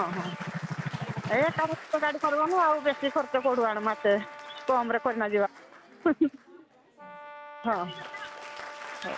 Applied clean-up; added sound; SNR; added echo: none; Brass instrument + Applause; 14 dB; none.